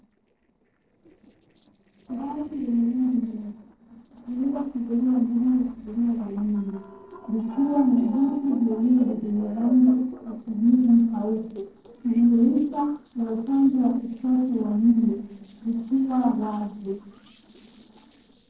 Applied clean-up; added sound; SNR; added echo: neural separator model SepFormer DNS4.